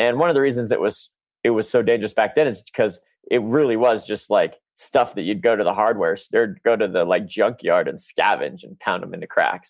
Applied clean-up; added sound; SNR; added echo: none; none; none; none.